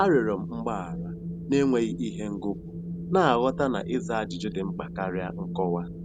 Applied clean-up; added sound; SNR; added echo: none; Wind; 8 dB; none.